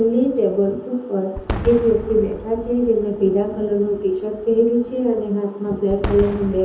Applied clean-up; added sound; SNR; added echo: none; Fireworks; 13 dB; reverberation time 0.8 s.